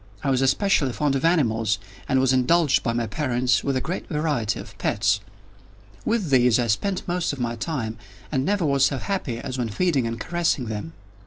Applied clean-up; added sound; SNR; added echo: none; none; none; none.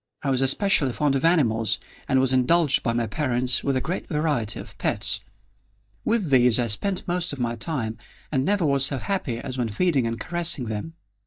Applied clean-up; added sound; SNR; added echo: neural mask model DeepFilterNet 3.